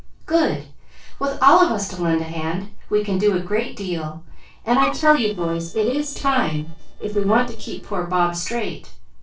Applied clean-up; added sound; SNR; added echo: neural separator model SepFormer DNS4.